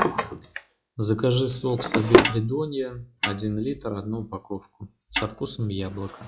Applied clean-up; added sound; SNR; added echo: classical method log-MMSE.